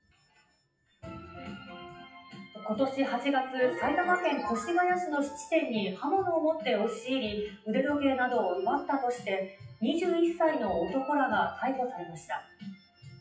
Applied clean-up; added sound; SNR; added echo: classical method WPE with log-MMSE.